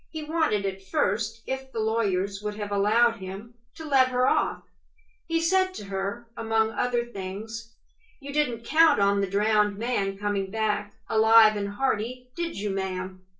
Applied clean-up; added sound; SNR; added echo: none; none; none; reverberation time 0.3 s.